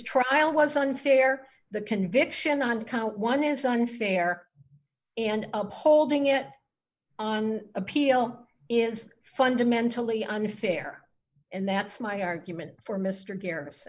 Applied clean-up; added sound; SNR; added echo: neural mask model Resemble Enhance denoiser.